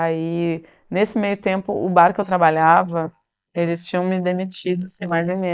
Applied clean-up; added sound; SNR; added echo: neural mask model Resemble Enhance denoiser.